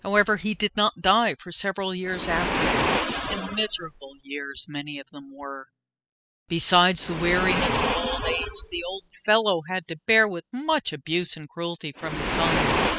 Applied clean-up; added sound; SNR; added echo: classical method spectral subtraction.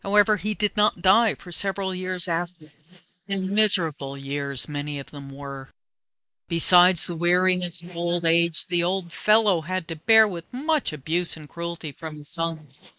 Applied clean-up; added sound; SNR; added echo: neural mask model Resemble Enhance denoiser.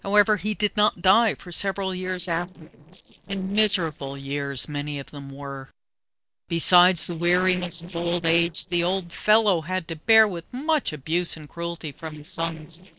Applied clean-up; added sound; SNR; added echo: neural separator model SepFormer DNS4.